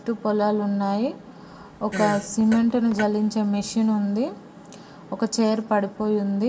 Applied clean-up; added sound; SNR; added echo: none; Fart; 11 dB; reverberation time 0.7 s.